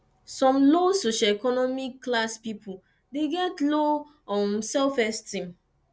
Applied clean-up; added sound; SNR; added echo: none; none; none; none.